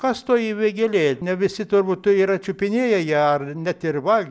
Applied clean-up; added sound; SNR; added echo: none; none; none; none.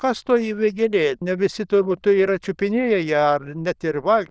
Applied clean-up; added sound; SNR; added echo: neural diffusion model UNIVERSE++.